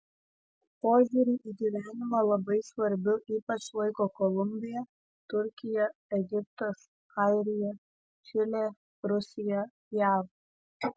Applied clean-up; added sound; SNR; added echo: none; none; none; none.